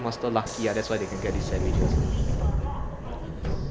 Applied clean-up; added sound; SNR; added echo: none; Subway, metro, underground; -4 dB; none.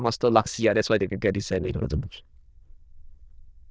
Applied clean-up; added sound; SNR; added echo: neural diffusion model UNIVERSE++.